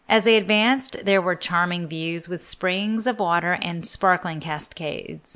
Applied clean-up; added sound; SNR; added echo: none; none; none; none.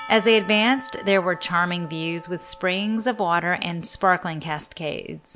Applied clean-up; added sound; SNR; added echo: none; Church bell / Percussion; 19 dB; none.